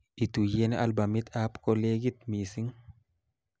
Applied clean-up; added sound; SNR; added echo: none; none; none; none.